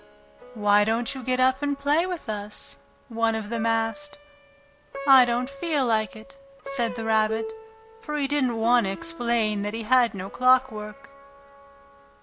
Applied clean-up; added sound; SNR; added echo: none; Plucked string instrument; 15 dB; none.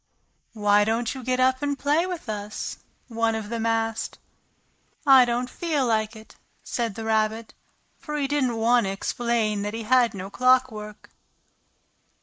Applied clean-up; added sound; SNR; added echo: neural mask model Resemble Enhance denoiser.